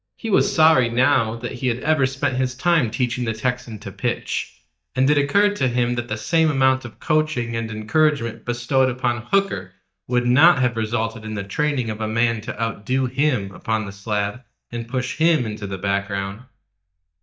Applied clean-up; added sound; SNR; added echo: neural mask model DeepFilterNet 3.